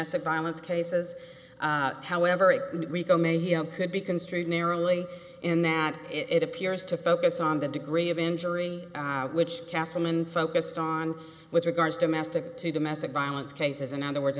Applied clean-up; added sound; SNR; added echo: none; none; none; none.